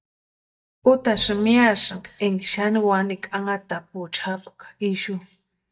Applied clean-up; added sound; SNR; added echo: neural mask model DeepFilterNet 3.